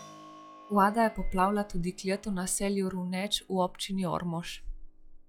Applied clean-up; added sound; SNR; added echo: classical method log-MMSE.